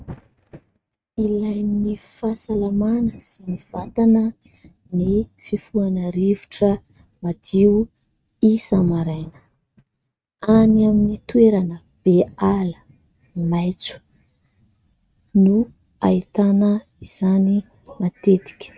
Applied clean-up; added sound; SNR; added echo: neural mask model RNNoise.